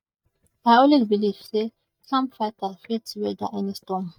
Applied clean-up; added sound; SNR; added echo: neural mask model DeepFilterNet 3.